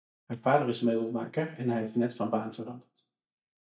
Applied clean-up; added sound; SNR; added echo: neural mask model DeepFilterNet 3.